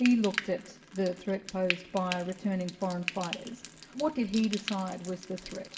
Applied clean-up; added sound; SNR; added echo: none; Frying (food); 9 dB; reverberation time 1.5 s.